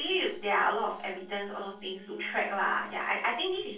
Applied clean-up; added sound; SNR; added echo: neural separator model SepFormer DNS4.